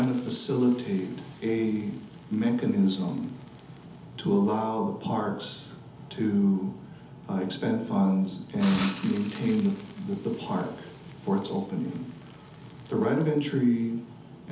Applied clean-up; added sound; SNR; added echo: none; Hiss; 17 dB; reverberation time 0.8 s.